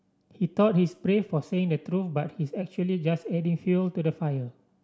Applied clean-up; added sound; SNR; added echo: none; none; none; none.